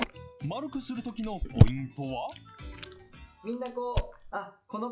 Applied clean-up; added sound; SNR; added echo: classical method log-MMSE.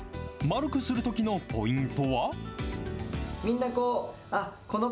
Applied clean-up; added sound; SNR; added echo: none; none; none; none.